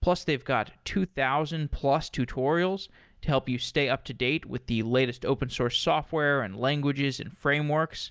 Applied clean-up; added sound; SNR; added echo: none; none; none; none.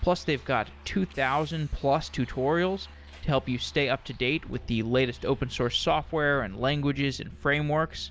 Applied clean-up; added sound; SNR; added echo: none; Bus + Musical instrument; 18 dB; none.